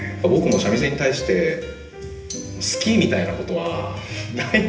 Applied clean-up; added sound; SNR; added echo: none; Tambourine; 16 dB; reverberation time 0.8 s.